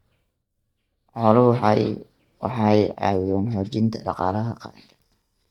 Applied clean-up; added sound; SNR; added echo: neural mask model DeepFilterNet 3.